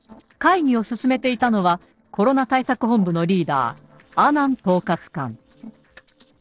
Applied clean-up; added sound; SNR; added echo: neural separator model SepFormer DNS4.